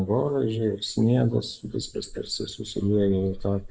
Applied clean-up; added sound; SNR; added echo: neural mask model Resemble Enhance denoiser.